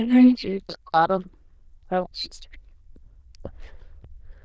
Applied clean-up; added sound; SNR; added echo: neural diffusion model UNIVERSE++.